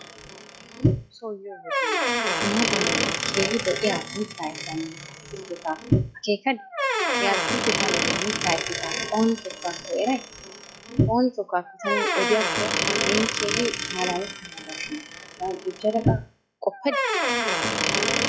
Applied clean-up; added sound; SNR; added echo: classical method log-MMSE.